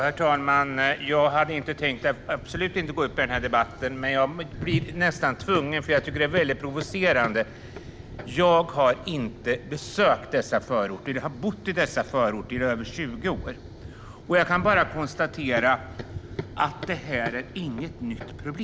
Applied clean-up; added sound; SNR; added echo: none; Run; 14 dB; none.